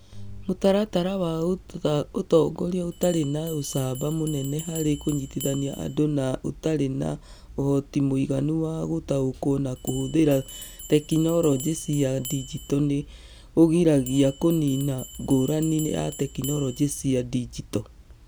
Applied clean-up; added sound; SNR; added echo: none; Bell; 17 dB; none.